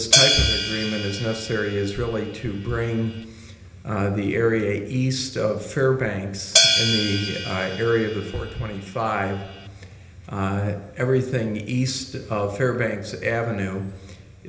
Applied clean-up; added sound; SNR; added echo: none; Hi-hat; 0 dB; reverberation time 1.0 s.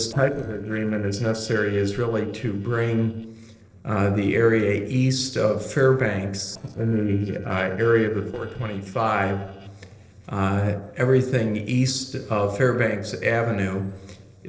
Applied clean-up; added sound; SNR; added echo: neural separator model SepFormer DNS4.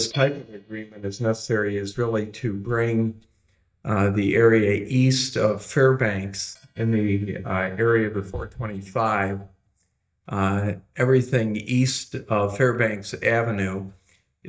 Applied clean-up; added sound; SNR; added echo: neural mask model DeepFilterNet 3.